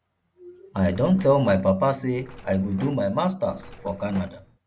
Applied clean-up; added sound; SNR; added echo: none; Mechanisms; 19 dB; none.